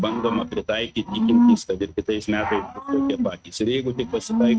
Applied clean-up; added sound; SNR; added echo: neural mask model RNNoise.